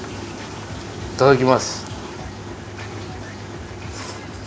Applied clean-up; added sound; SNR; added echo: none; Scratching (performance technique); 16 dB; none.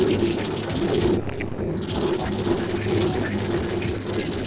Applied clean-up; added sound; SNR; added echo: neural separator model SepFormer DNS4.